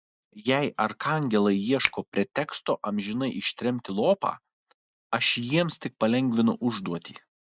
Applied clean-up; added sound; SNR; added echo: neural mask model DeepFilterNet 3.